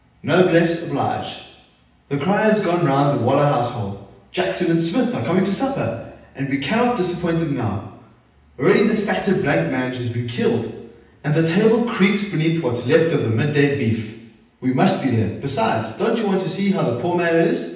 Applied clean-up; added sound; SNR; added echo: none; none; none; reverberation time 0.9 s.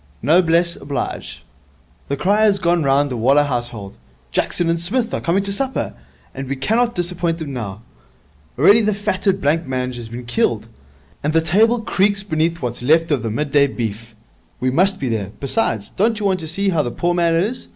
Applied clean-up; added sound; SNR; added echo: none; none; none; none.